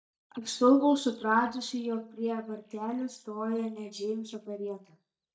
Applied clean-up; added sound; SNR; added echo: neural mask model DeepFilterNet 3.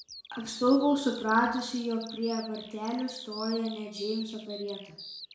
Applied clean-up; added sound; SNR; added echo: none; Bird vocalization, bird call, bird song; 15 dB; reverberation time 0.6 s.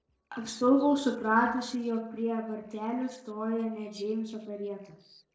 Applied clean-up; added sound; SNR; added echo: neural separator model SepFormer DNS4.